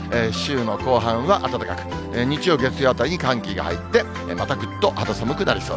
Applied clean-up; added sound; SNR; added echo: none; none; none; none.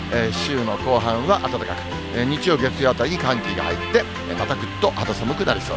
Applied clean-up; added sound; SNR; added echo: none; Bus; 12 dB; none.